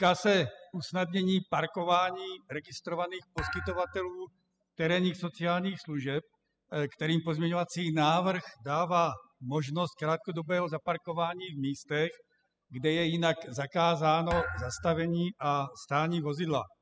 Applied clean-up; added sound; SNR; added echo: classical method spectral subtraction.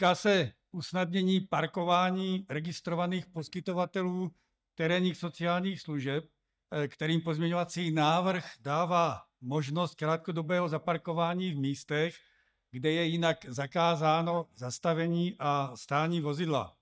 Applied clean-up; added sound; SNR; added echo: neural mask model DeepFilterNet 3.